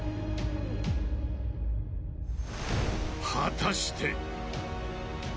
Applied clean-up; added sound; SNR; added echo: none; none; none; none.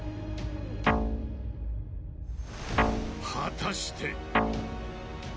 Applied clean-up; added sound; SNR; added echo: none; Guitar; -2 dB; none.